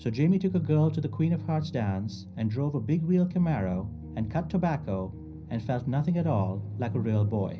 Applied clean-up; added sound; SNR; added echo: none; none; none; reverberation time 0.5 s.